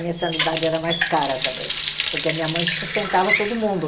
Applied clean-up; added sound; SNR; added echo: none; Water tap, faucet; -2 dB; reverberation time 0.2 s.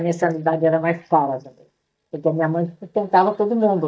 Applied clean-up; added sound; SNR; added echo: neural mask model DeepFilterNet 3.